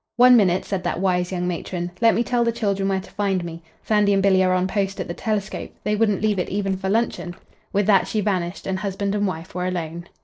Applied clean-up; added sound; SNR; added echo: neural separator model SepFormer DNS4.